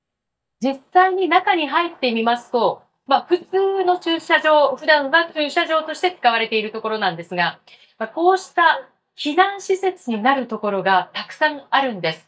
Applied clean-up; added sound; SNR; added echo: neural mask model DeepFilterNet 3.